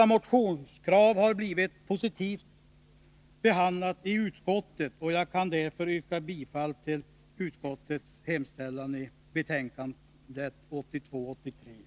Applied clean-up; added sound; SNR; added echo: none; none; none; none.